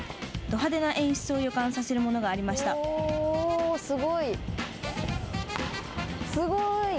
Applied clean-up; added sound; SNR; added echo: none; none; none; none.